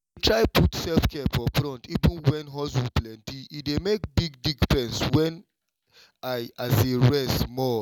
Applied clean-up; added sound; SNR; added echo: none; none; none; none.